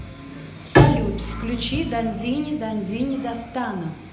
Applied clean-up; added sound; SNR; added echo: none; Bowed string instrument; -1 dB; reverberation time 0.7 s.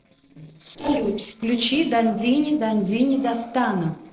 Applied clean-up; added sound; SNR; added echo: neural separator model SepFormer DNS4.